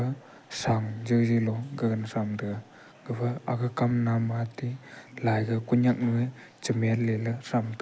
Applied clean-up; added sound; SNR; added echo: none; none; none; none.